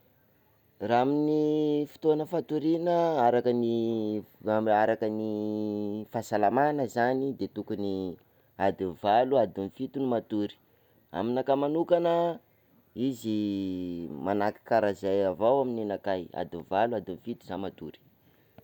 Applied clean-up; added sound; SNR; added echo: none; none; none; none.